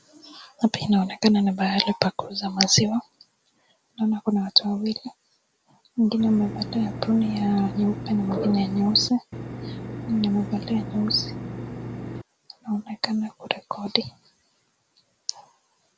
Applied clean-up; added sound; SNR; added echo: none; Engine; 8 dB; none.